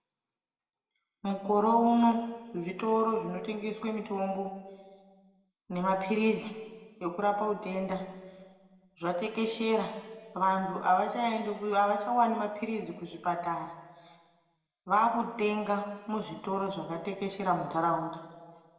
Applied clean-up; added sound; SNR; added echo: none; none; none; reverberation time 1.4 s.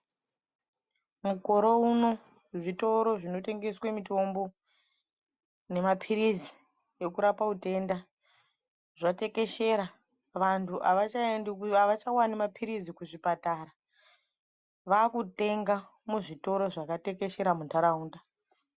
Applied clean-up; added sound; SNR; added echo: none; none; none; none.